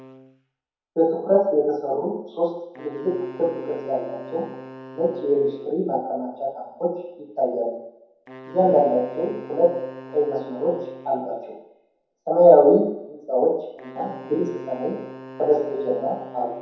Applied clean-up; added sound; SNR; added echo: none; Wind instrument, woodwind instrument; 19 dB; reverberation time 2.0 s.